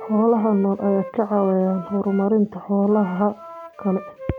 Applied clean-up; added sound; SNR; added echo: none; Wind instrument, woodwind instrument; 17 dB; none.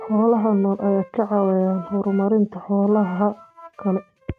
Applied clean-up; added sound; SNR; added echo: neural mask model RNNoise.